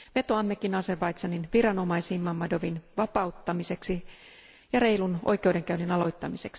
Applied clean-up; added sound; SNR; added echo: none; none; none; none.